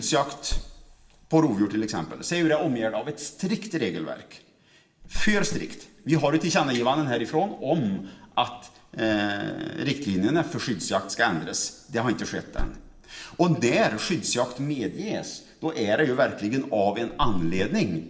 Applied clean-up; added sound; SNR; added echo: none; Cricket; 10 dB; reverberation time 0.8 s.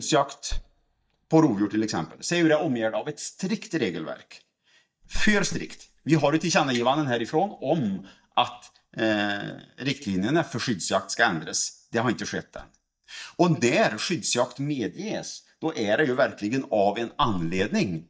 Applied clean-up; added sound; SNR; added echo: neural mask model DeepFilterNet 3.